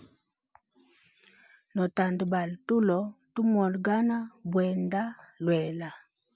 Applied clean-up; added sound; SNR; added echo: none; none; none; none.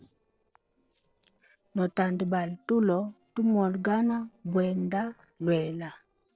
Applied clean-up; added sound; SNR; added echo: neural separator model SepFormer DNS4.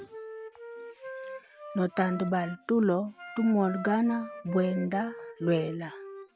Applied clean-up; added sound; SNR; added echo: none; Wind instrument, woodwind instrument; 13 dB; none.